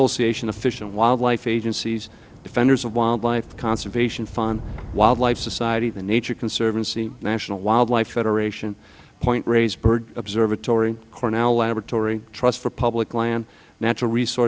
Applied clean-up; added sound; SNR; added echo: none; Thunder / Rain; 20 dB; none.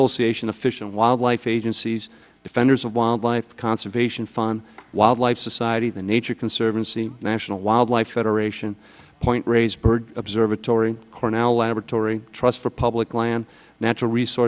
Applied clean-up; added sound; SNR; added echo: none; none; none; none.